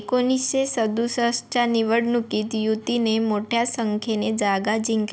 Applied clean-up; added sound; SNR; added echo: none; none; none; none.